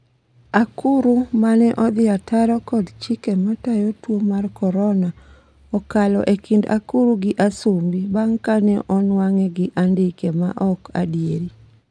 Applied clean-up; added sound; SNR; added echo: none; none; none; none.